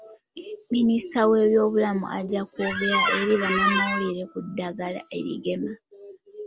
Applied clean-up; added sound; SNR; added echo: none; Squeak; 0 dB; none.